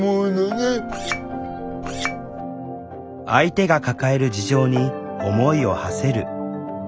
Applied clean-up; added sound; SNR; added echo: none; Chink, clink; 11 dB; none.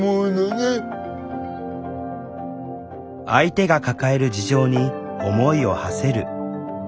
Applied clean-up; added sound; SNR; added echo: none; none; none; none.